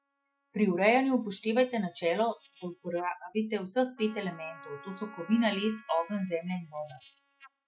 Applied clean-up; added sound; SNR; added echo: classical method spectral subtraction.